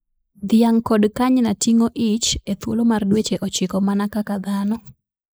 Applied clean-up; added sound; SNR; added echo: neural mask model Resemble Enhance denoiser.